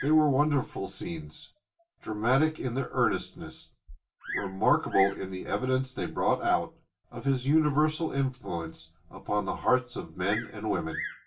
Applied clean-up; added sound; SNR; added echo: none; Bird vocalization, bird call, bird song; 16 dB; reverberation time 0.2 s.